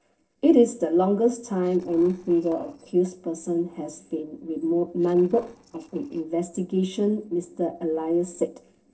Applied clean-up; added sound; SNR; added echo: neural separator model SepFormer DNS4.